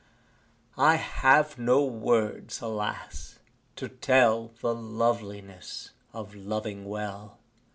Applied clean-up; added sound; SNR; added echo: none; none; none; none.